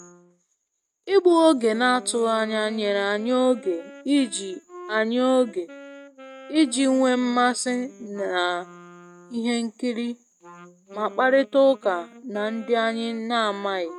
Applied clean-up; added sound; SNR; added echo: neural mask model RNNoise.